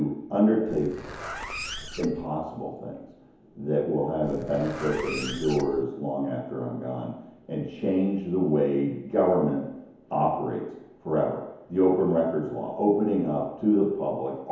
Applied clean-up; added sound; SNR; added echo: none; Zipper (clothing); 12 dB; reverberation time 1.0 s.